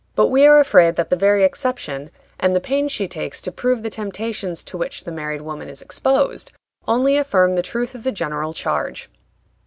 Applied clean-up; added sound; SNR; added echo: none; none; none; none.